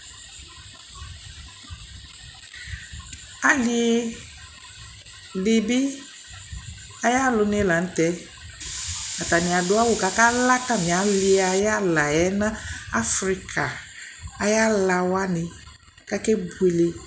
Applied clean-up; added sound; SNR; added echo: none; Hiss; 7 dB; none.